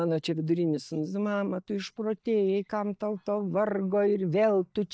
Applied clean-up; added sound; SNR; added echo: neural mask model DeepFilterNet 3.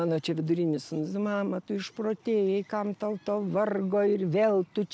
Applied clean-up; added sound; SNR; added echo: none; none; none; none.